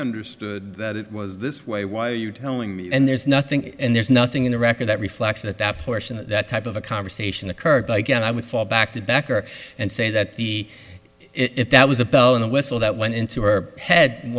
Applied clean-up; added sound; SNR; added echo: none; none; none; none.